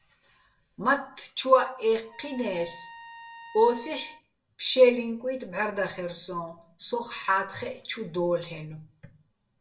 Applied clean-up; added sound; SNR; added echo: none; Trumpet; 20 dB; reverberation time 0.2 s.